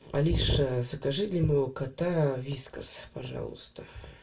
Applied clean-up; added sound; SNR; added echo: none; none; none; reverberation time 0.2 s.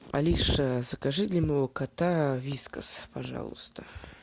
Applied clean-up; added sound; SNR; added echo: none; none; none; none.